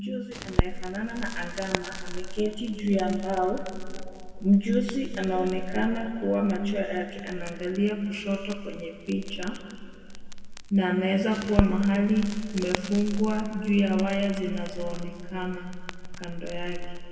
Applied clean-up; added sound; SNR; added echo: none; Crackle; 6 dB; reverberation time 2.1 s.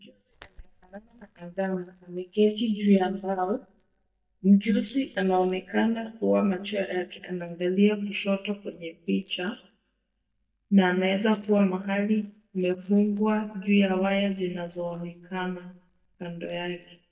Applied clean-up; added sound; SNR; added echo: neural mask model DeepFilterNet 3.